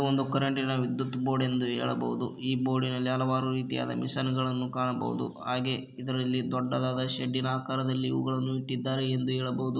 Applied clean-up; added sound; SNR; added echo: none; none; none; none.